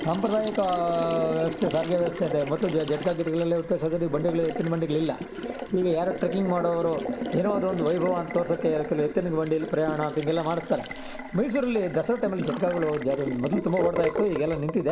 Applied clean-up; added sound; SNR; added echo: none; Water tap, faucet; 8 dB; none.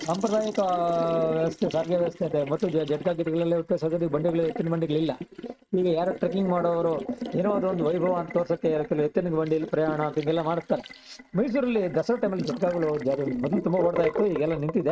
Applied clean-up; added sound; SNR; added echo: neural mask model RNNoise.